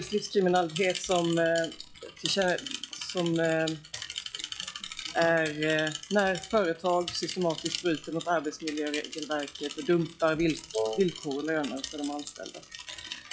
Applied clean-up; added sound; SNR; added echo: classical method log-MMSE.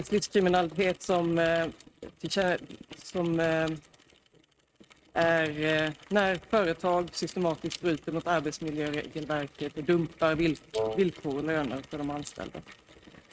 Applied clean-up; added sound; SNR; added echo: neural mask model RNNoise.